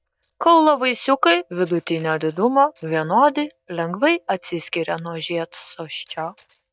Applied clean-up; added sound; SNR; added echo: neural mask model DeepFilterNet 3.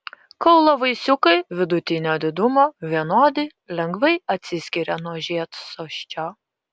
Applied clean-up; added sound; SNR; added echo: none; none; none; none.